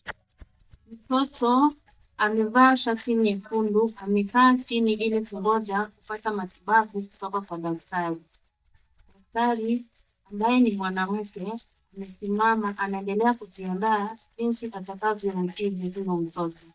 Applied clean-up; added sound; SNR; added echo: neural mask model DeepFilterNet 3.